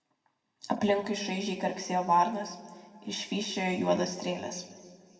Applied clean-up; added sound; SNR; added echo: none; none; none; reverberation time 1.6 s.